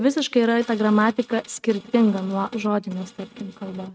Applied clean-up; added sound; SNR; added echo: neural mask model RNNoise.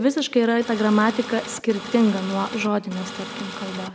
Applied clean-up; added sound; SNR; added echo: none; Printer; 12 dB; none.